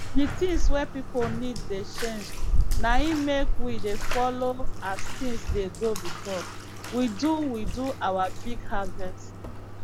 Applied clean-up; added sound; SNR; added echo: none; Bathtub (filling or washing); -4 dB; none.